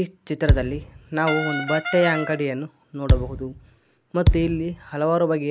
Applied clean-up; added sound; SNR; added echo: none; Thump, thud + Brass instrument; 0 dB; none.